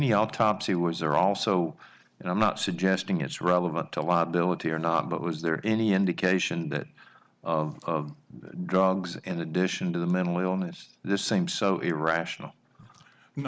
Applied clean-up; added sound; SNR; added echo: none; none; none; none.